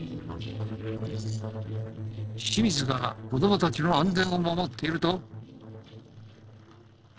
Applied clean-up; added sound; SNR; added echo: neural separator model SepFormer DNS4.